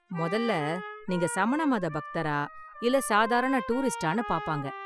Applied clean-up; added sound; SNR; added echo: classical method spectral subtraction.